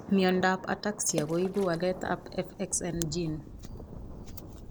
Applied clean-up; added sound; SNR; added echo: none; Water / Splash, splatter + Thunder; 12 dB; none.